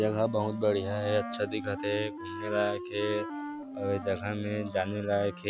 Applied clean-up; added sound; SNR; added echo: none; Wind instrument, woodwind instrument; 9 dB; none.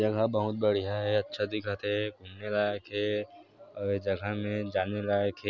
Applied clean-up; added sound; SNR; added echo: none; none; none; none.